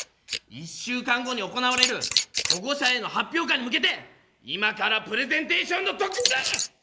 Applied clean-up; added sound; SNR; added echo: neural mask model Resemble Enhance denoiser.